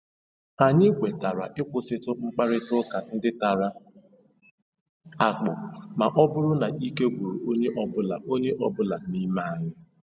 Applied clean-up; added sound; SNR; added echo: none; none; none; none.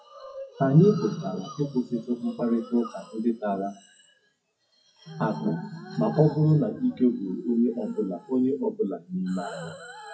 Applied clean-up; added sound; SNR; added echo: classical method WPE with log-MMSE.